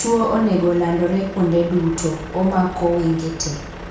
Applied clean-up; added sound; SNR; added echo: none; Truck; 14 dB; reverberation time 0.5 s.